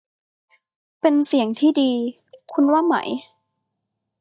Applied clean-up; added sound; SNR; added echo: neural mask model DeepFilterNet 3.